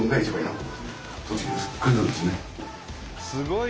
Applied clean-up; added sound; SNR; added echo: none; Wind instrument, woodwind instrument; 10 dB; none.